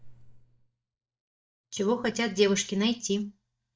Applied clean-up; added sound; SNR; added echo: neural mask model DeepFilterNet 3.